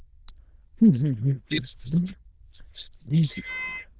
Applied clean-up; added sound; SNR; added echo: neural diffusion model UNIVERSE++.